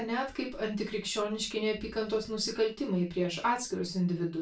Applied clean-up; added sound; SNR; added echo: none; none; none; reverberation time 0.2 s.